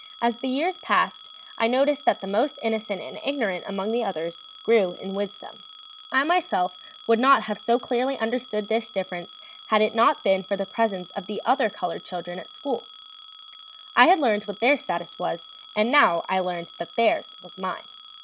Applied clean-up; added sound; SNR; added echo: none; Telephone; 19 dB; none.